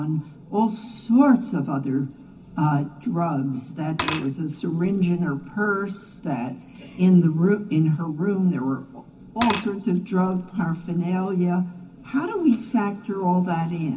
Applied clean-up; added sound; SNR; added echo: none; Glass / Liquid; 10 dB; reverberation time 0.3 s.